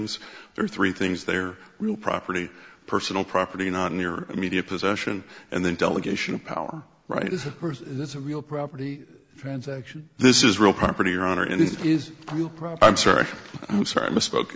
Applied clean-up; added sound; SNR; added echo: none; none; none; none.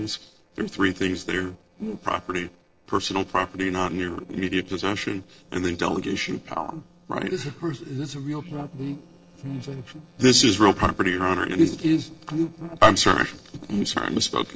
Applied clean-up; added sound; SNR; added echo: neural separator model SepFormer DNS4.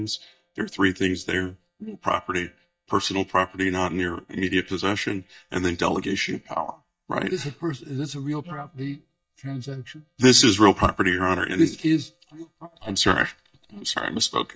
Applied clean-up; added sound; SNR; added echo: neural mask model DeepFilterNet 3.